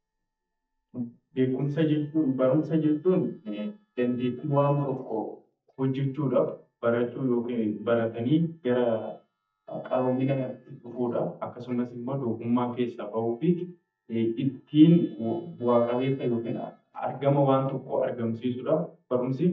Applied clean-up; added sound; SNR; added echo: neural mask model DeepFilterNet 3.